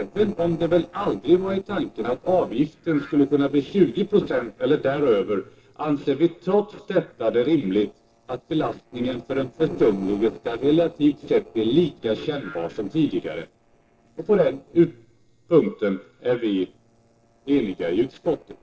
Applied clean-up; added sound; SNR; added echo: neural separator model SepFormer DNS4.